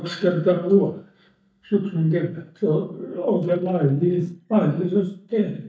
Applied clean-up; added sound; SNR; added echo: neural mask model DeepFilterNet 3.